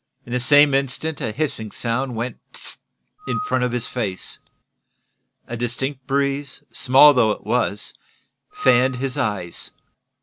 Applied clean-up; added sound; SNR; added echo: none; Screech / Glass; 12 dB; none.